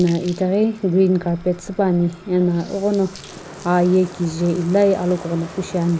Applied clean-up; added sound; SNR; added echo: none; Bathtub (filling or washing); 19 dB; none.